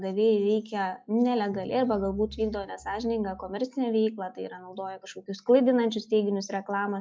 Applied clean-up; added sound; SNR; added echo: classical method log-MMSE.